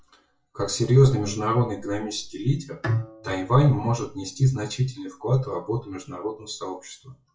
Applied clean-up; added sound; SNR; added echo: classical method WPE with log-MMSE.